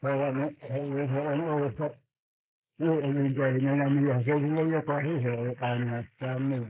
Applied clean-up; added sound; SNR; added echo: neural mask model Resemble Enhance denoiser.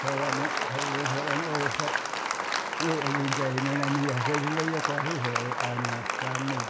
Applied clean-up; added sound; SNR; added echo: none; Applause; -1 dB; none.